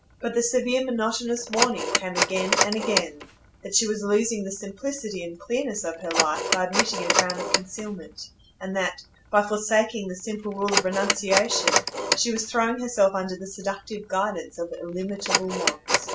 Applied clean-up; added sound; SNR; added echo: none; Telephone; 2 dB; none.